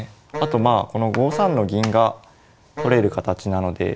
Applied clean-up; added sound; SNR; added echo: none; Wind instrument, woodwind instrument; 11 dB; none.